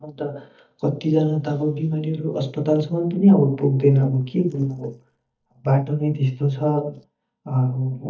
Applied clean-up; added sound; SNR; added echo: neural mask model DeepFilterNet 3.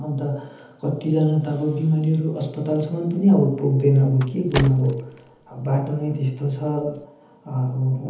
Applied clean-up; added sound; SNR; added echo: none; Car; 14 dB; reverberation time 1.3 s.